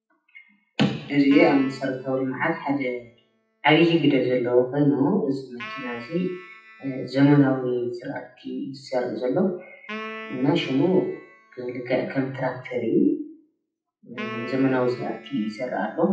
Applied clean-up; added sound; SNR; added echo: classical method WPE with log-MMSE.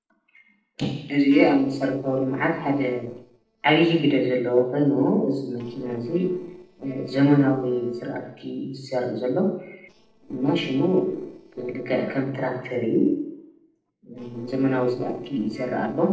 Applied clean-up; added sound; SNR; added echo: neural separator model SepFormer DNS4.